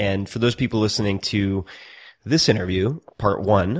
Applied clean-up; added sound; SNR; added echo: none; none; none; none.